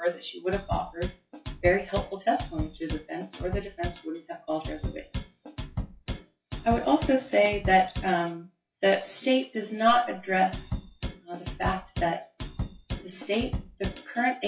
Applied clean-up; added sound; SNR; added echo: classical method WPE with log-MMSE.